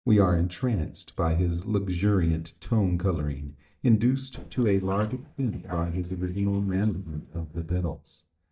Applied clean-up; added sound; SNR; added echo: neural mask model DeepFilterNet 3.